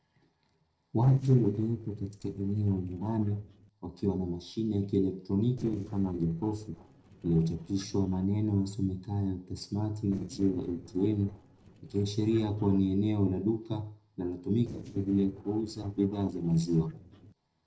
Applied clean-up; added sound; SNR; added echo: neural separator model SepFormer DNS4.